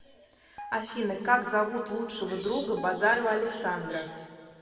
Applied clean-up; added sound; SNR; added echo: none; Guitar; 19 dB; reverberation time 1.9 s.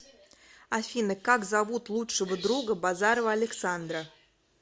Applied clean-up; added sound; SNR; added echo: none; none; none; none.